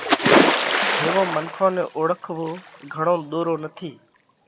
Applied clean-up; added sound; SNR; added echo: none; Splash, splatter; -2 dB; none.